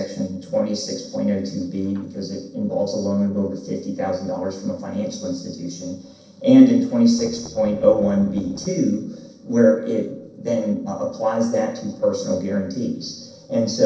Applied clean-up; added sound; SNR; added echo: neural separator model SepFormer DNS4.